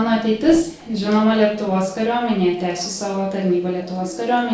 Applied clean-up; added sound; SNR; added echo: neural separator model SepFormer DNS4.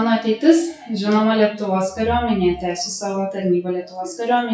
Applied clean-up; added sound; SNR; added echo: classical method WPE with log-MMSE.